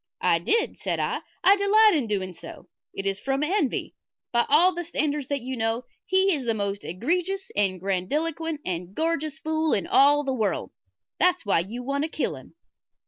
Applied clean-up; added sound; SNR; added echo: none; none; none; none.